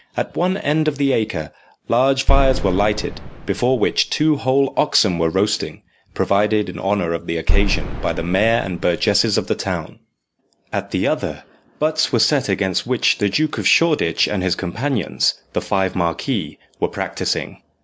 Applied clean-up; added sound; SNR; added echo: none; Boom; 0 dB; none.